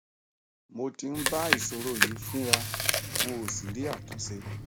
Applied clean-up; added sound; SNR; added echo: none; Chewing, mastication; -5 dB; none.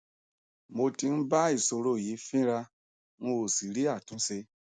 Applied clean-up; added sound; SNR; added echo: none; none; none; none.